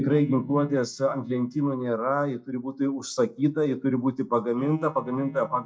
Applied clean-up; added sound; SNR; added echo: neural mask model DeepFilterNet 3.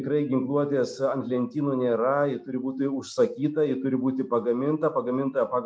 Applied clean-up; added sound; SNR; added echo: none; none; none; none.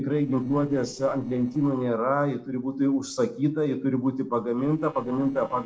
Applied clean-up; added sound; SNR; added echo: neural separator model SepFormer DNS4.